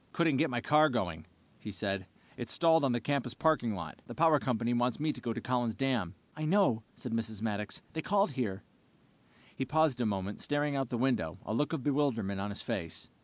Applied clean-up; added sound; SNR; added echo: none; none; none; none.